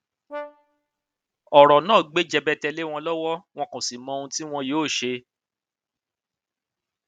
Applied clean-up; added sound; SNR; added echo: none; Brass instrument; 18 dB; none.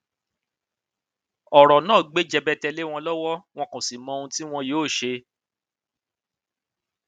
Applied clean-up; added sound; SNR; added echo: none; none; none; none.